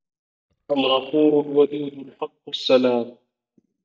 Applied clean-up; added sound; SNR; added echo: neural mask model DeepFilterNet 3.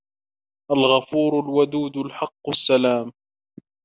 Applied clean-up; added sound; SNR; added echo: none; none; none; none.